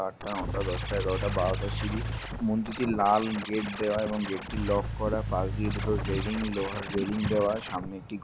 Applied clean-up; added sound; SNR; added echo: none; Scratching (performance technique) + Engine / Car; 5 dB; none.